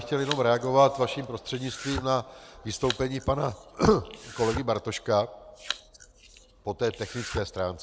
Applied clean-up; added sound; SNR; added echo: none; Domestic sounds, home sounds; 13 dB; none.